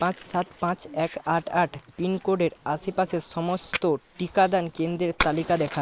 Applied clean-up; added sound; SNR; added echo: neural mask model Resemble Enhance denoiser.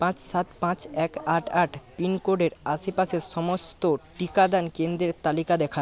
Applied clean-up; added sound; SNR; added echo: none; none; none; none.